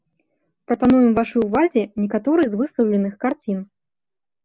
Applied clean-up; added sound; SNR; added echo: none; none; none; none.